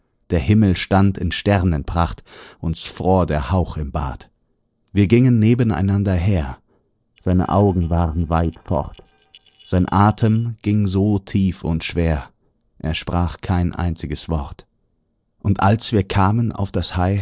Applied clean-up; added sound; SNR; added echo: neural separator model SepFormer DNS4.